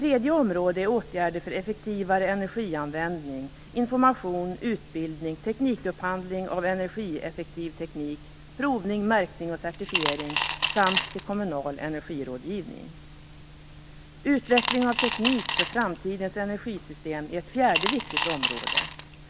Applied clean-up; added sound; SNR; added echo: none; Coin (dropping) / Glass; -3 dB; none.